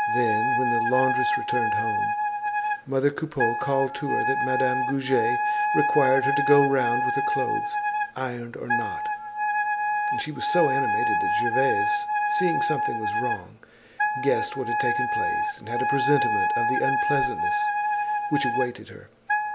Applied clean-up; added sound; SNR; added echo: none; Wind instrument, woodwind instrument; -3 dB; none.